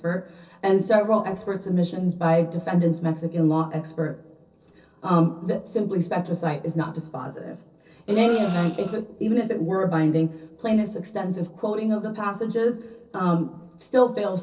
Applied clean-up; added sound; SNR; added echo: neural separator model SepFormer DNS4.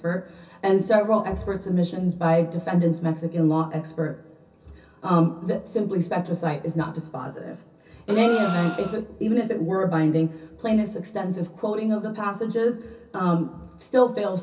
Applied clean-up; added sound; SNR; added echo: none; Gasp; 11 dB; reverberation time 0.3 s.